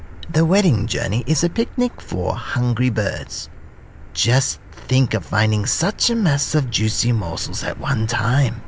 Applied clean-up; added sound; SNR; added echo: none; Motor vehicle (road); 14 dB; none.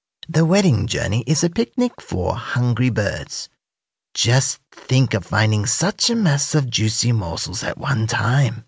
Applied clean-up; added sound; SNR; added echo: none; none; none; none.